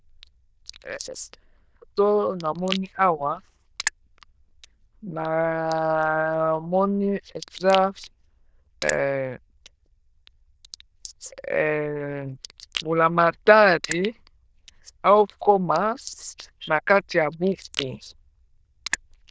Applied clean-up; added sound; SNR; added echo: neural diffusion model UNIVERSE++.